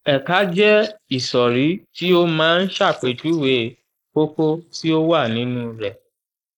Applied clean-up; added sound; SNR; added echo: neural mask model Resemble Enhance denoiser.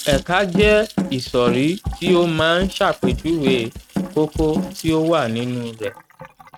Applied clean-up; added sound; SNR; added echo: neural mask model RNNoise.